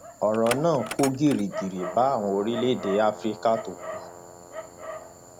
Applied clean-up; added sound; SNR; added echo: none; Dog; 11 dB; none.